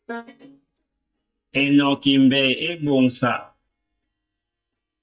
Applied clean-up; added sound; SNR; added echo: neural mask model DeepFilterNet 3.